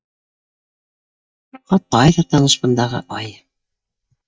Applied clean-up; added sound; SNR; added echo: neural mask model DeepFilterNet 3.